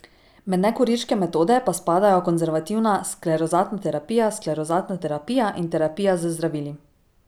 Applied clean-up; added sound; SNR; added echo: none; none; none; none.